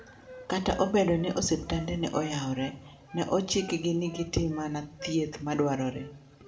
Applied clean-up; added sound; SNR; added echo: none; Wind instrument, woodwind instrument; 19 dB; reverberation time 0.6 s.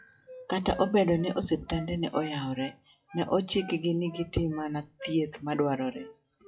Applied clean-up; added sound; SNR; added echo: classical method WPE with log-MMSE.